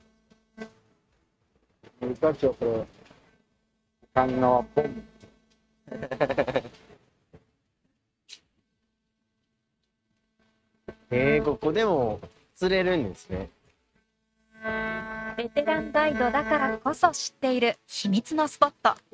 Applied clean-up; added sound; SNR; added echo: neural mask model RNNoise.